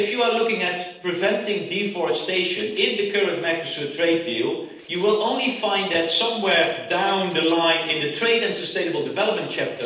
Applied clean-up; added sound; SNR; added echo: neural separator model SepFormer DNS4.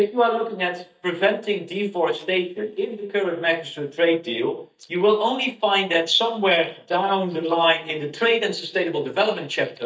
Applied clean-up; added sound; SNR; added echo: neural mask model DeepFilterNet 3.